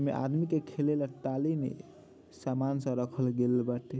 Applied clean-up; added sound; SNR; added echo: none; none; none; none.